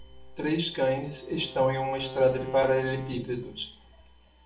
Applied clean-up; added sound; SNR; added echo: none; Bowed string instrument; 15 dB; reverberation time 0.4 s.